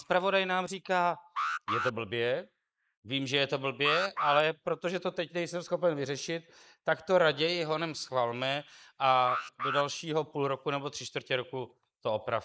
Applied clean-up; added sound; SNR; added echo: neural mask model Resemble Enhance denoiser.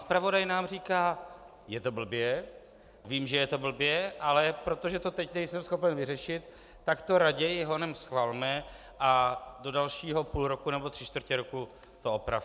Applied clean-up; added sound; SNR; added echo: none; none; none; none.